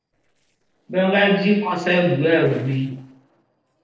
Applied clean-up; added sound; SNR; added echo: neural separator model SepFormer DNS4.